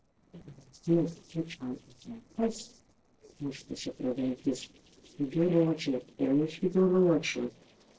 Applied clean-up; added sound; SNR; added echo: neural separator model SepFormer DNS4.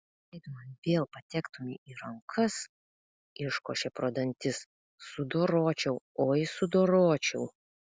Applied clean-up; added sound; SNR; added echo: none; none; none; none.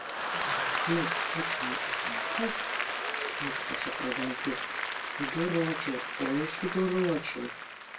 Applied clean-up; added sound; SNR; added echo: none; Applause / Crowd; -1 dB; reverberation time 0.2 s.